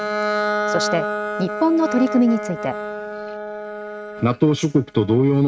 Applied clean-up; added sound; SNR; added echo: neural mask model RNNoise.